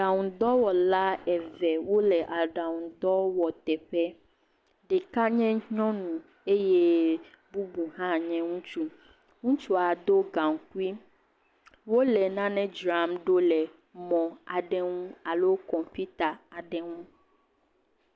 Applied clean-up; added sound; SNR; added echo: none; none; none; none.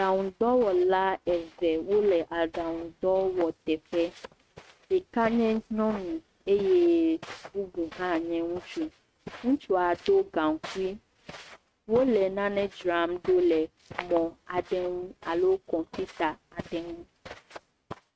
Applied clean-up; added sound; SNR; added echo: neural mask model RNNoise.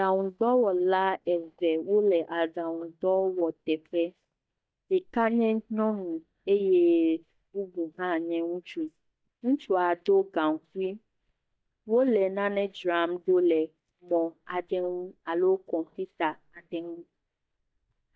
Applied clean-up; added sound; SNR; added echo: neural mask model DeepFilterNet 3.